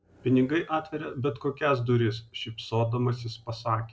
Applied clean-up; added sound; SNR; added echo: none; none; none; none.